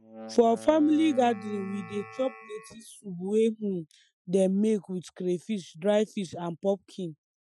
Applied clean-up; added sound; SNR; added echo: classical method Wiener filter.